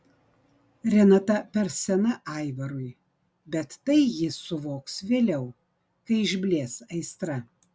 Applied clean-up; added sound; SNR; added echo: none; none; none; none.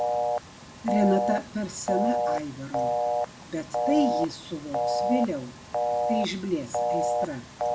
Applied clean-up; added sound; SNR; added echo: none; Telephone; -2 dB; reverberation time 0.5 s.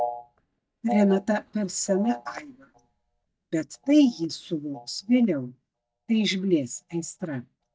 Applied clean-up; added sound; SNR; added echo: neural mask model DeepFilterNet 3.